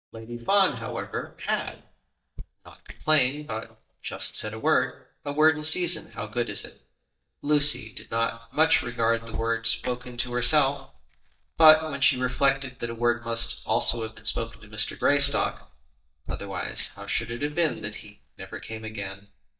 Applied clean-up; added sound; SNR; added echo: neural mask model DeepFilterNet 3.